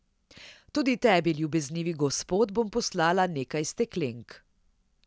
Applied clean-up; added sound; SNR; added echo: none; none; none; none.